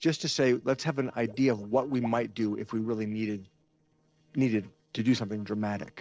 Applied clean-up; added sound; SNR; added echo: neural separator model SepFormer DNS4.